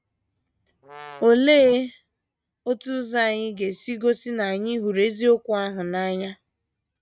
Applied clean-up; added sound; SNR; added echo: neural mask model RNNoise.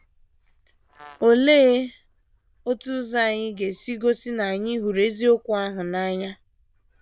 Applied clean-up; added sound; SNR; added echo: neural diffusion model UNIVERSE++.